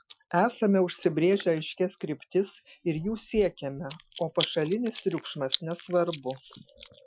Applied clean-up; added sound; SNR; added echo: classical method Wiener filter.